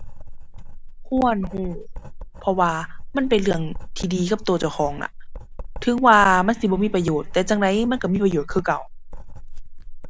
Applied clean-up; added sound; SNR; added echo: none; Writing; 9 dB; none.